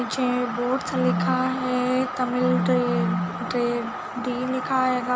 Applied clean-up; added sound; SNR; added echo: none; Telephone; 5 dB; none.